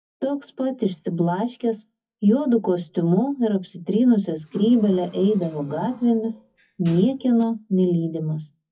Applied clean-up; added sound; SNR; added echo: classical method WPE with log-MMSE.